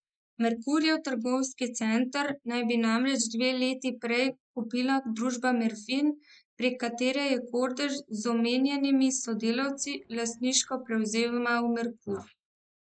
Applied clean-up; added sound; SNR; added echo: neural mask model Resemble Enhance denoiser.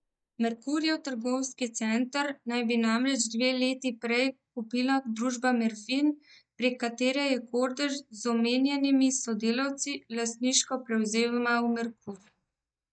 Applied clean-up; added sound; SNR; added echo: neural mask model DeepFilterNet 3.